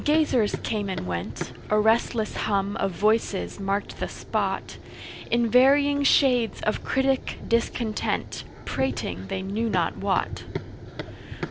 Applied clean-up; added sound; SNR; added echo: none; Run; 11 dB; none.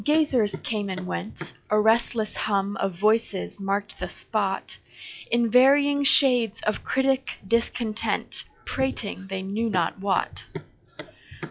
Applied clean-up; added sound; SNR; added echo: classical method log-MMSE.